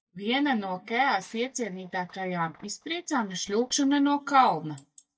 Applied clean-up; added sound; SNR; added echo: neural mask model DeepFilterNet 3.